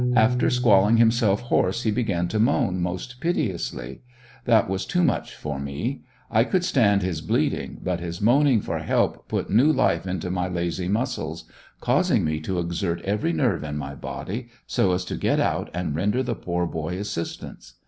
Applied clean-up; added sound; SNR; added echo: none; Piano; 13 dB; none.